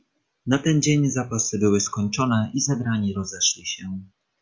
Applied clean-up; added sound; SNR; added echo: none; none; none; none.